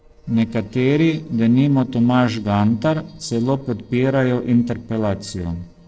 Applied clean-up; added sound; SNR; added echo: neural separator model SepFormer DNS4.